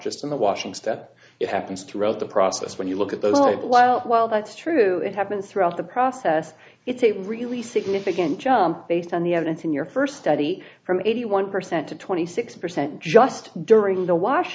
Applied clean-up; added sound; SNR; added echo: none; none; none; none.